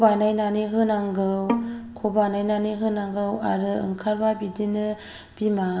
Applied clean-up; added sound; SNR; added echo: none; Bowed string instrument; 8 dB; reverberation time 0.5 s.